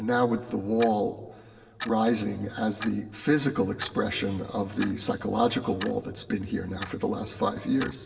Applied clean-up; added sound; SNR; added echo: none; Clock; 17 dB; reverberation time 1.5 s.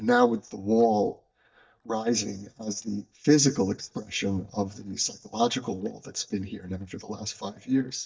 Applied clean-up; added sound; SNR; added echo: neural mask model DeepFilterNet 3.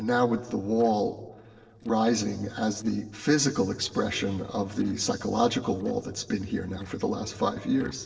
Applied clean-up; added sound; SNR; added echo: neural separator model SepFormer DNS4.